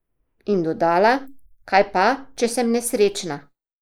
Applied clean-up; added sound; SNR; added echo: neural mask model Resemble Enhance denoiser.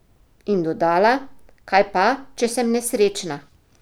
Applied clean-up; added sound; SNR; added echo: none; none; none; none.